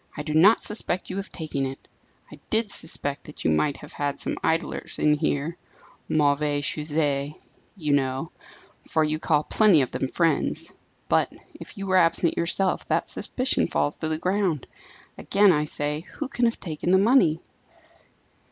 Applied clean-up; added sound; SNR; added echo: none; none; none; none.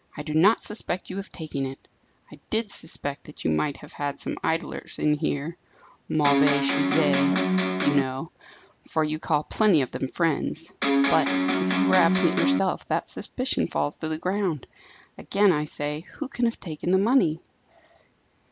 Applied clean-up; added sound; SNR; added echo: none; Electric guitar; -4 dB; none.